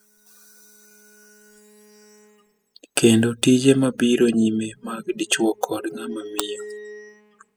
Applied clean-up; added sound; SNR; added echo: classical method spectral subtraction.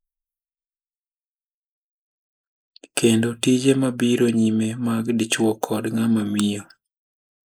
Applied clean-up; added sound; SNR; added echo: neural mask model Resemble Enhance denoiser.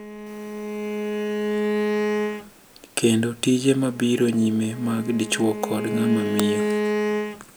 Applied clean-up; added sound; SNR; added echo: none; Bowed string instrument; 3 dB; none.